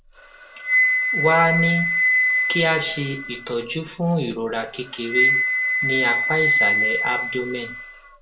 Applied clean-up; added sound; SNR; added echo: none; Wind instrument, woodwind instrument; -3 dB; reverberation time 0.2 s.